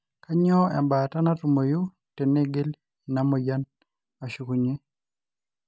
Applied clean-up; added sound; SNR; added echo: none; none; none; none.